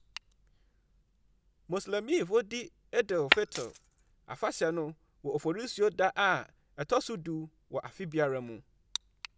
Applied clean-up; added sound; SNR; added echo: none; Glass; -2 dB; none.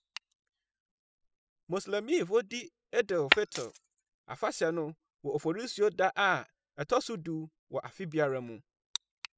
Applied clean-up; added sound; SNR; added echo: classical method spectral subtraction.